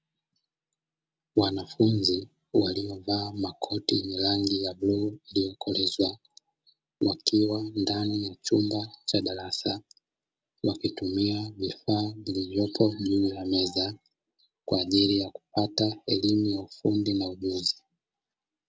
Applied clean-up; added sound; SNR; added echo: none; none; none; none.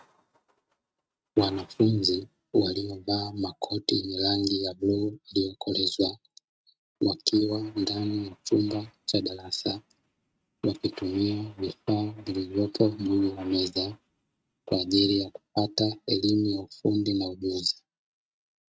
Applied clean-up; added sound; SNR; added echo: neural mask model RNNoise.